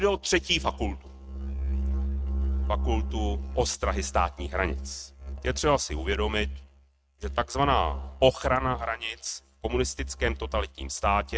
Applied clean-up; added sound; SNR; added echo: neural mask model RNNoise.